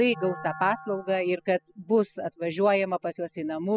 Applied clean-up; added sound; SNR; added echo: classical method spectral subtraction.